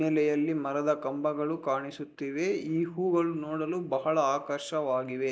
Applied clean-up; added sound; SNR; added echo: none; none; none; none.